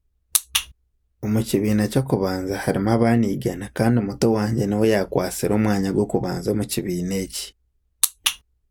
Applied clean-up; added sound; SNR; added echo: none; none; none; none.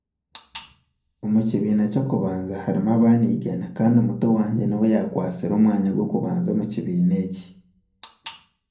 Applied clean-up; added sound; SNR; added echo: none; none; none; reverberation time 0.5 s.